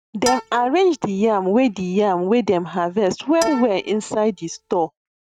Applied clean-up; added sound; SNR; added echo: neural mask model RNNoise.